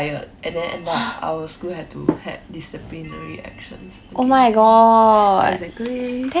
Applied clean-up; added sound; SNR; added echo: none; Bell; 12 dB; none.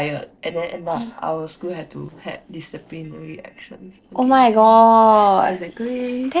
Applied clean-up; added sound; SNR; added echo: neural separator model SepFormer DNS4.